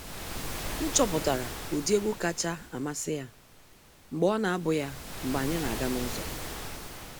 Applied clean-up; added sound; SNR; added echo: none; Waves, surf; 6 dB; none.